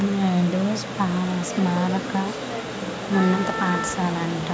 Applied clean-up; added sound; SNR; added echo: none; Wind instrument, woodwind instrument; 9 dB; none.